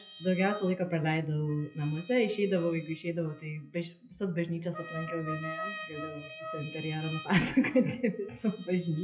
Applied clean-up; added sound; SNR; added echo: classical method WPE with log-MMSE.